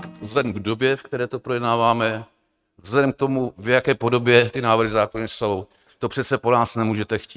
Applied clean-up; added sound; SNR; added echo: neural mask model RNNoise.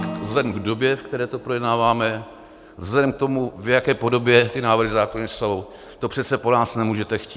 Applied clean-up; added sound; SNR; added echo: none; Acoustic guitar / Strum; 19 dB; none.